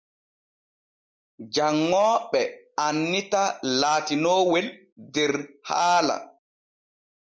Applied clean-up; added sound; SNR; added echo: none; none; none; none.